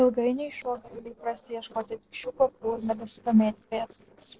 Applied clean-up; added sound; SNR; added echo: neural separator model SepFormer DNS4.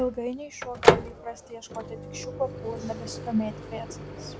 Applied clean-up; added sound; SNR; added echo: none; Microwave oven; -4 dB; none.